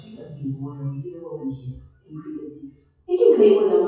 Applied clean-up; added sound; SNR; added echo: classical method WPE with log-MMSE.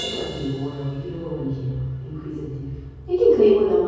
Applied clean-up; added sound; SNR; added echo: none; Crash cymbal; 19 dB; reverberation time 1.3 s.